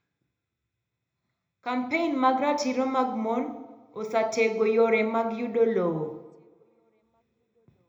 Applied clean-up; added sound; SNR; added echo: none; none; none; reverberation time 0.8 s.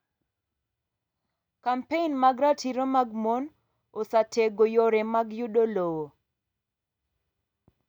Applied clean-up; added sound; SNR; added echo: none; none; none; none.